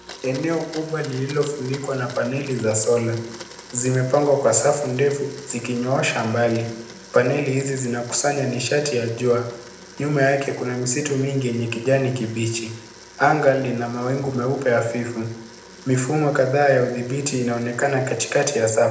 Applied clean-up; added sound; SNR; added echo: none; Domestic sounds, home sounds; 20 dB; reverberation time 0.7 s.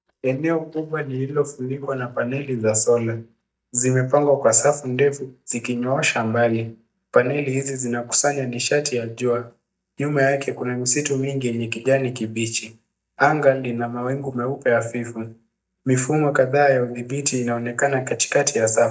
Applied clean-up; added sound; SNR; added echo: neural mask model DeepFilterNet 3.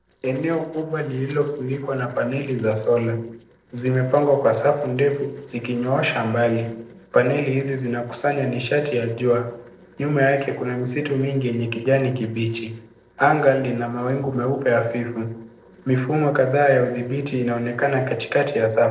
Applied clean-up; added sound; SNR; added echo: neural separator model SepFormer DNS4.